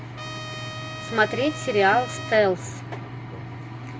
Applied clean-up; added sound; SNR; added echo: none; Trumpet; 12 dB; none.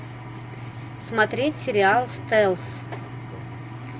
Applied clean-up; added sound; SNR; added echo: none; none; none; none.